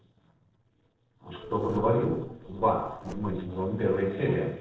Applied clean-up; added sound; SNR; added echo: neural separator model SepFormer DNS4.